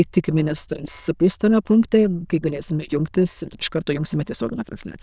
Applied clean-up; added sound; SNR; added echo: neural diffusion model UNIVERSE++.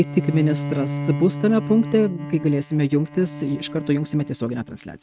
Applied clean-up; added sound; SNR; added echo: neural mask model RNNoise.